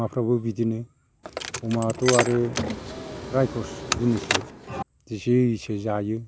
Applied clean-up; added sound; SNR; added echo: none; Car; 4 dB; none.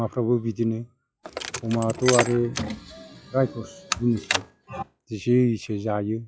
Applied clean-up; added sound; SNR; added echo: classical method log-MMSE.